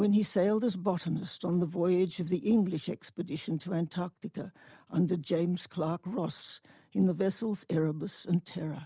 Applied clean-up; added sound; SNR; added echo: none; none; none; none.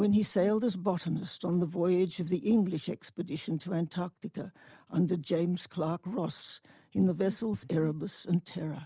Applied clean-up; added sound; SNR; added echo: none; Breathing; 15 dB; none.